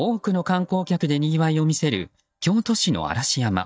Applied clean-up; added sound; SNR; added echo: neural mask model DeepFilterNet 3.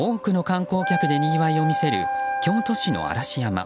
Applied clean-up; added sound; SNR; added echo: none; Wind instrument, woodwind instrument; 4 dB; none.